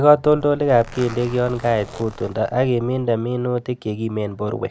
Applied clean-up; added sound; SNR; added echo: none; Zipper (clothing); 18 dB; none.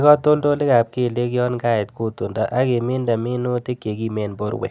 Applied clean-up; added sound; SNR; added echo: none; none; none; none.